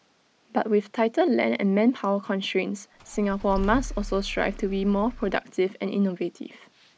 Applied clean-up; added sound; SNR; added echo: none; Engine starting / Car; 9 dB; none.